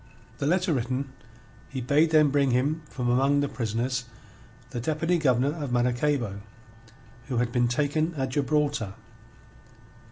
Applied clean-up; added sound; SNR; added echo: none; none; none; none.